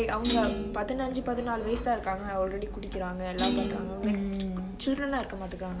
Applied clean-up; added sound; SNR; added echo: none; Thump, thud; 1 dB; none.